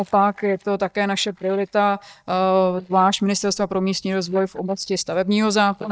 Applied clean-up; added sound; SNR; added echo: neural mask model DeepFilterNet 3.